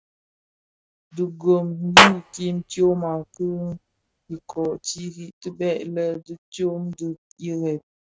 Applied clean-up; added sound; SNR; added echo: neural mask model RNNoise.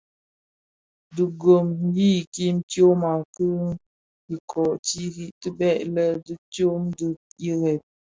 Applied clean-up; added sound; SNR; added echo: none; none; none; none.